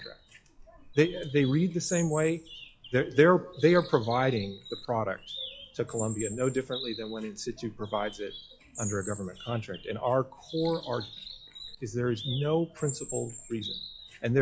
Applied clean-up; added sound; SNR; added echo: classical method log-MMSE.